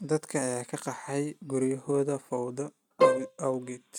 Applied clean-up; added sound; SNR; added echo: neural mask model RNNoise.